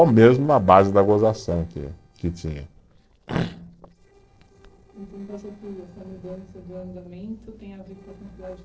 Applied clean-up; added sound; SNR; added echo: neural separator model SepFormer DNS4.